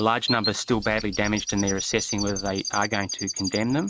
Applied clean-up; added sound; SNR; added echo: neural mask model RNNoise.